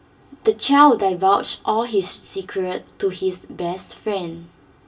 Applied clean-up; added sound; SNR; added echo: none; none; none; reverberation time 0.2 s.